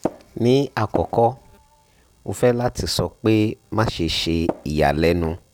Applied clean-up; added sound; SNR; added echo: none; Tap; 7 dB; none.